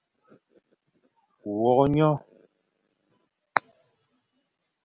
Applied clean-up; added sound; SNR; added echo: none; none; none; none.